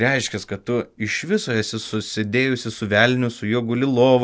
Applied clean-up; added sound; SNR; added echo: none; none; none; none.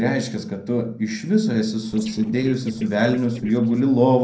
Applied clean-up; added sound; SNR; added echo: neural separator model SepFormer DNS4.